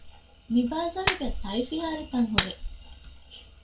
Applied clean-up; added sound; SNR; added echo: none; Clapping; 4 dB; reverberation time 0.2 s.